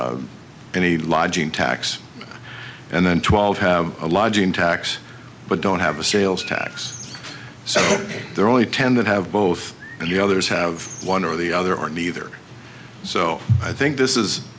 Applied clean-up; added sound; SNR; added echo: none; Bird; 15 dB; none.